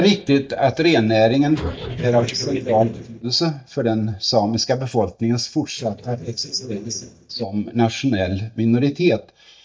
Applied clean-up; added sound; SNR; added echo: neural mask model DeepFilterNet 3.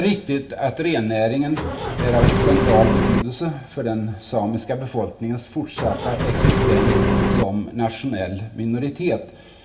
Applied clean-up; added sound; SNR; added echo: none; Engine; -4 dB; reverberation time 0.9 s.